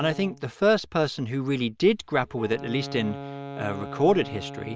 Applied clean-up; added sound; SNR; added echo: none; Wind instrument, woodwind instrument; 14 dB; none.